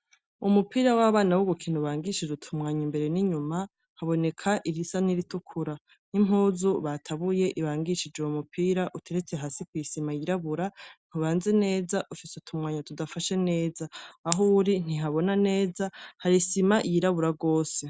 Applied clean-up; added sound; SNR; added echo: none; none; none; none.